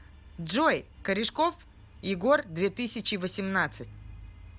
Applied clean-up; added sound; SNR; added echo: none; none; none; none.